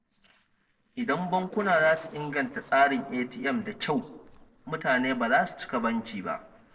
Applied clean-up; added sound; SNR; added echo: neural separator model SepFormer DNS4.